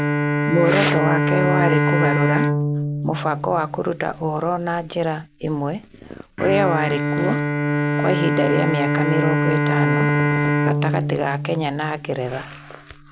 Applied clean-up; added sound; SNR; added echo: none; Bowed string instrument; -2 dB; none.